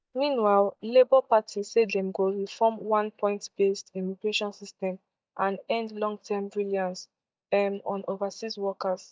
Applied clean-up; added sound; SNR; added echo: neural mask model DeepFilterNet 3.